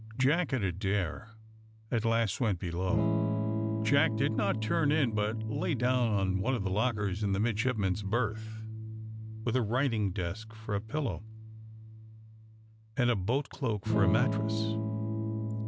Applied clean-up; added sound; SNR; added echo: none; Electric guitar / Strum; 3 dB; none.